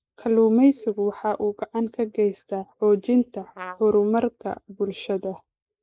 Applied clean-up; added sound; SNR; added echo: neural mask model Resemble Enhance denoiser.